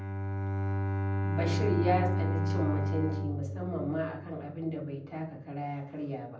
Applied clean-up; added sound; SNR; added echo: none; Bowed string instrument; -2 dB; reverberation time 0.6 s.